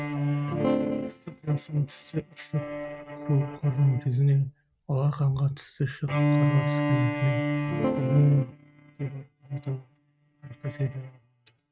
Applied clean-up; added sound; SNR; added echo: neural mask model RNNoise.